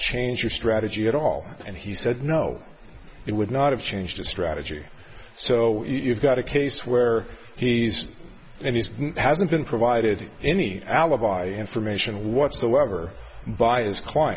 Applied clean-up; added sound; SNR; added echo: none; none; none; none.